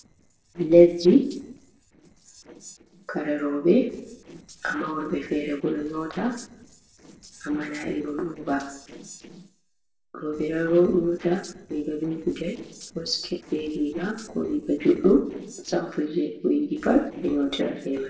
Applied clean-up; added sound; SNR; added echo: neural separator model SepFormer DNS4.